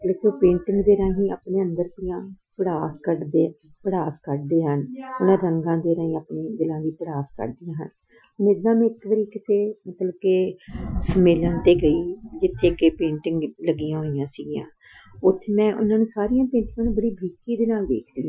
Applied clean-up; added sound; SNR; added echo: classical method Wiener filter.